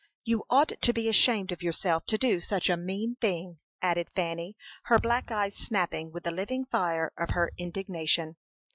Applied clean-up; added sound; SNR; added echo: classical method Wiener filter.